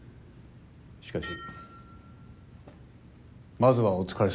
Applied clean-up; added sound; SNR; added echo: none; Dishes, pots, and pans; 18 dB; none.